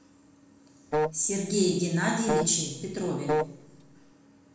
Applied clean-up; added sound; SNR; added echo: none; Wind instrument, woodwind instrument; 1 dB; reverberation time 1.0 s.